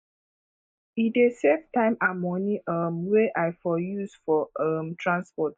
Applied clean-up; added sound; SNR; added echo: neural mask model Resemble Enhance denoiser.